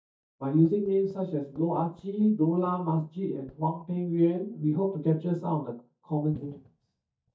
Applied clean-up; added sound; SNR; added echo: neural mask model DeepFilterNet 3.